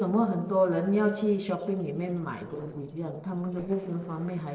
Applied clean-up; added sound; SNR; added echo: neural separator model SepFormer DNS4.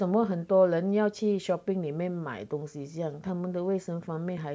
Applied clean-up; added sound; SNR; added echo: none; none; none; none.